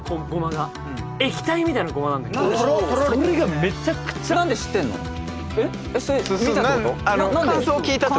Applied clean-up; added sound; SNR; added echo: none; none; none; none.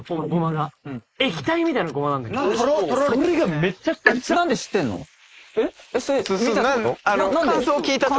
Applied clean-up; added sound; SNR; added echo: neural mask model Resemble Enhance denoiser.